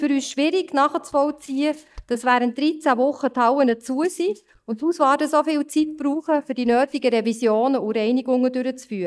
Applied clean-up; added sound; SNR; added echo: neural mask model DeepFilterNet 3.